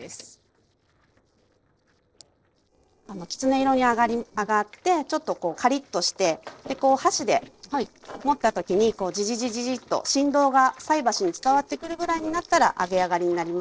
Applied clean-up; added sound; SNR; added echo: neural separator model SepFormer DNS4.